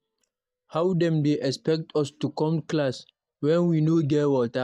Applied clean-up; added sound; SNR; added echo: neural mask model DeepFilterNet 3.